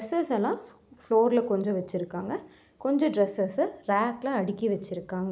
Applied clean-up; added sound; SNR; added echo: none; none; none; none.